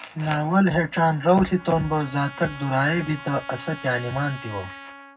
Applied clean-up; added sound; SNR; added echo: none; Trumpet; 18 dB; reverberation time 0.3 s.